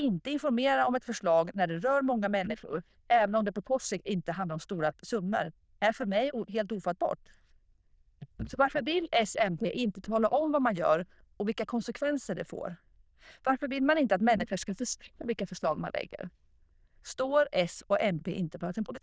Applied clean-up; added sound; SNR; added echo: neural diffusion model UNIVERSE++.